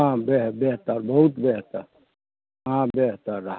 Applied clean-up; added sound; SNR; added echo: none; none; none; none.